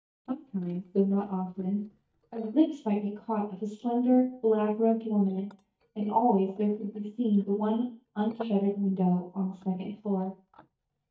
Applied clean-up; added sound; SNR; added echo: neural mask model DeepFilterNet 3.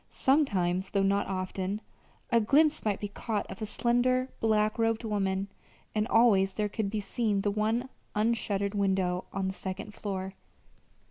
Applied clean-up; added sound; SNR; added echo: none; none; none; none.